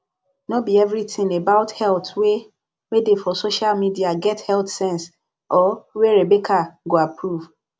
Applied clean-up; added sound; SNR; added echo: none; none; none; none.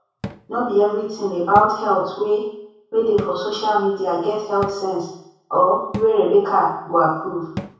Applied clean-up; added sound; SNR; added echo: none; Cupboard open or close / Drawer open or close; 17 dB; reverberation time 0.7 s.